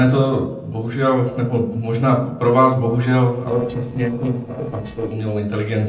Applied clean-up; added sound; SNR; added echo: neural separator model SepFormer DNS4.